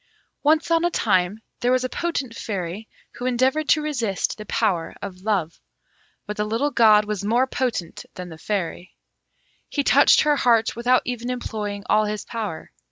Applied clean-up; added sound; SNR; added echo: none; none; none; none.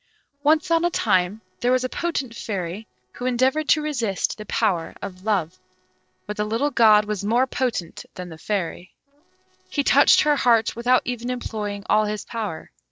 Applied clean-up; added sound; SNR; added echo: neural separator model SepFormer DNS4.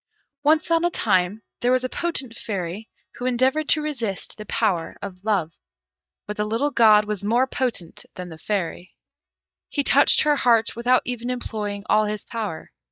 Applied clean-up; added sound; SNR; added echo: neural mask model DeepFilterNet 3.